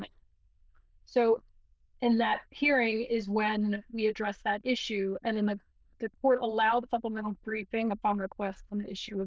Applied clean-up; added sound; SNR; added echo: neural diffusion model UNIVERSE++.